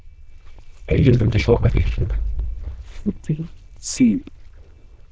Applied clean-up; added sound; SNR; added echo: neural diffusion model UNIVERSE++.